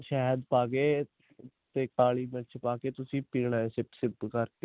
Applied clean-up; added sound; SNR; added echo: none; none; none; none.